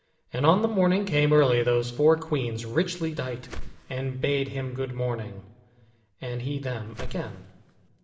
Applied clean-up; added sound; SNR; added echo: none; Whoosh, swoosh, swish; 9 dB; reverberation time 1.0 s.